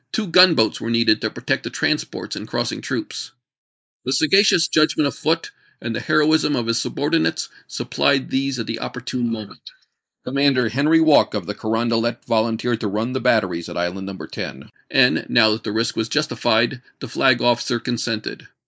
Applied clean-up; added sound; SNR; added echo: neural mask model Resemble Enhance denoiser.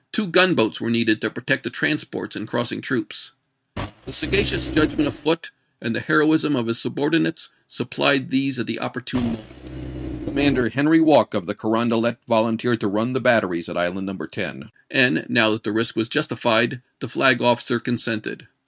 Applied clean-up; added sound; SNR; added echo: neural mask model RNNoise.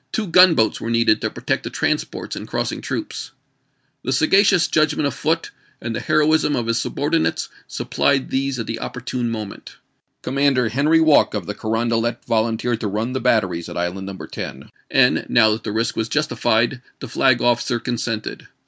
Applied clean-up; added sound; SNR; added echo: none; none; none; none.